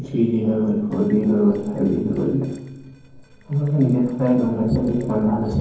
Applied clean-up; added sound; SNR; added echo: neural separator model SepFormer DNS4.